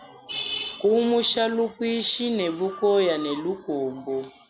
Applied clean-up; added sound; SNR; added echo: none; none; none; none.